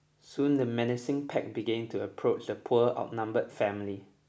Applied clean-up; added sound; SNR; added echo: none; none; none; none.